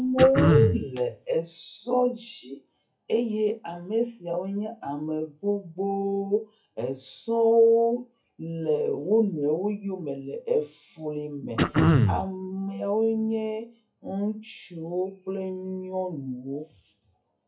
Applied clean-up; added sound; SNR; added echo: classical method WPE with log-MMSE.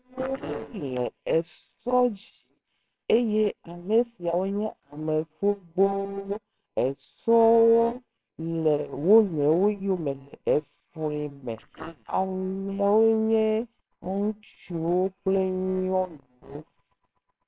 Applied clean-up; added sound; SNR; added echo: neural separator model SepFormer WHAMR!.